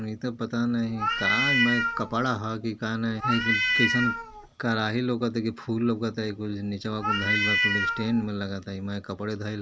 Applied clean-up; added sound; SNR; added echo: none; Meow; -2 dB; none.